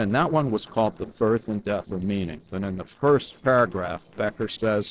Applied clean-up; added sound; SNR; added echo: neural separator model SepFormer DNS4.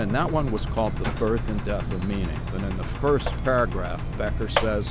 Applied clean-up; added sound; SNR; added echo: none; Mechanisms + Engine; 0 dB; none.